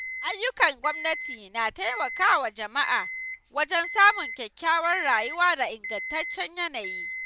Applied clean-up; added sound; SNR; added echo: none; Alarm; 10 dB; none.